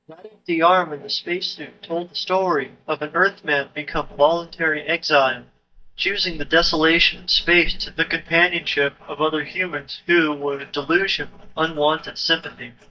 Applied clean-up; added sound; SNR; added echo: neural mask model DeepFilterNet 3.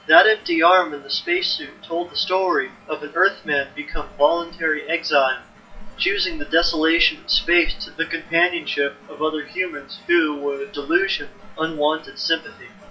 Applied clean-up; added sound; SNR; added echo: classical method WPE with log-MMSE.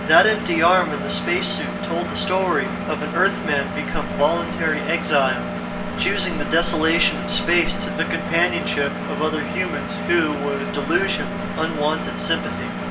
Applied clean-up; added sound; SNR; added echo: none; Engine; 4 dB; reverberation time 0.7 s.